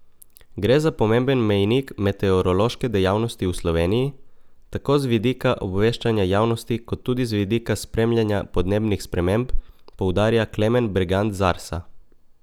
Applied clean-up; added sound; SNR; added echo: none; none; none; none.